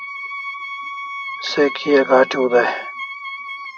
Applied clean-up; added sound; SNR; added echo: none; Wind instrument, woodwind instrument; 10 dB; none.